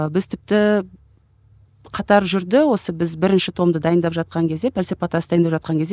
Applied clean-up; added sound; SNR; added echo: none; none; none; none.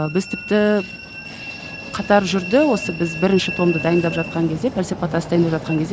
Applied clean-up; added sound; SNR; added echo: none; Train; 11 dB; none.